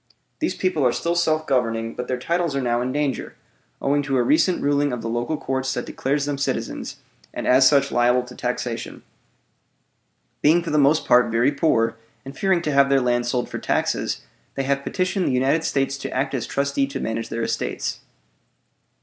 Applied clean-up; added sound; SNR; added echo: none; none; none; none.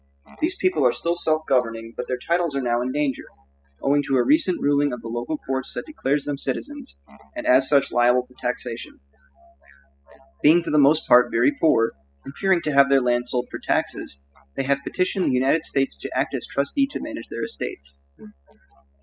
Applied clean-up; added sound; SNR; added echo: classical method spectral subtraction.